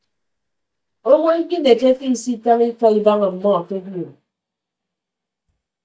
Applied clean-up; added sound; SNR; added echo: neural mask model DeepFilterNet 3.